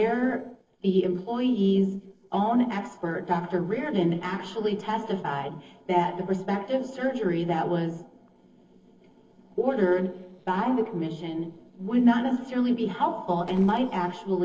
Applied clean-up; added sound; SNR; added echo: neural separator model SepFormer DNS4.